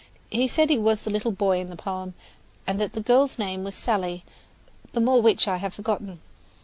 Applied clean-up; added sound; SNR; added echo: none; none; none; none.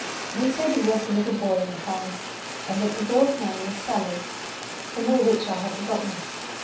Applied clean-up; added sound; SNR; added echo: none; Fire; 8 dB; reverberation time 0.7 s.